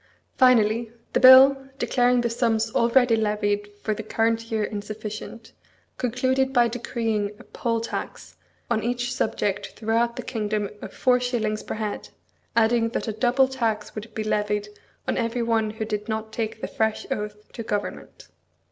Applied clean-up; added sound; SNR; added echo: none; none; none; none.